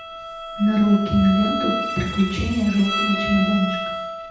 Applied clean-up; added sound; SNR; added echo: none; Bowed string instrument; 6 dB; reverberation time 0.8 s.